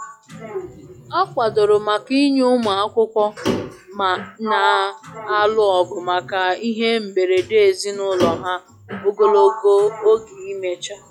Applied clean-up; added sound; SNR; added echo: classical method log-MMSE.